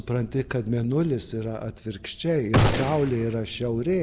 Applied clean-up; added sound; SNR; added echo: none; Gunshot, gunfire; 0 dB; none.